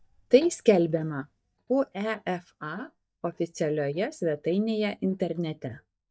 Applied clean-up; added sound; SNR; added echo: neural mask model DeepFilterNet 3.